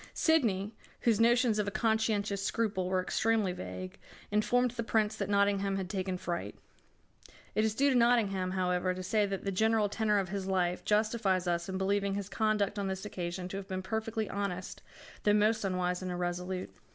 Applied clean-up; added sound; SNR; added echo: none; none; none; none.